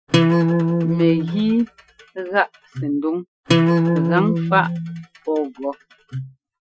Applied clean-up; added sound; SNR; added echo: classical method Wiener filter.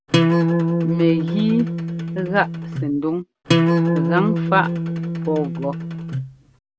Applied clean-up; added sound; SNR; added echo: none; Acoustic guitar; -3 dB; none.